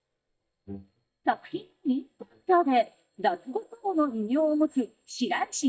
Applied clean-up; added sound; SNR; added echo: neural mask model DeepFilterNet 3.